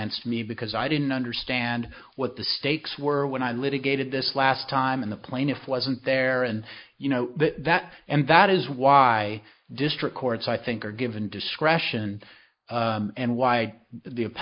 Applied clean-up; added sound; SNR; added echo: neural mask model Resemble Enhance denoiser.